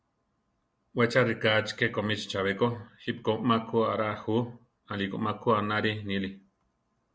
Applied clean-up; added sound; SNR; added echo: none; none; none; none.